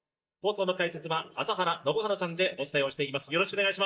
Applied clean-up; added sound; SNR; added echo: neural mask model DeepFilterNet 3.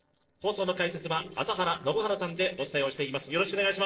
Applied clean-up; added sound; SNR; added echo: neural separator model SepFormer DNS4.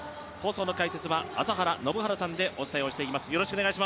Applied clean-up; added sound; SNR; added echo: none; none; none; none.